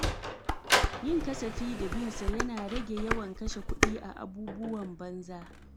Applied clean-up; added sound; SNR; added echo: none; Dishes, pots, and pans + Sliding door; -4 dB; none.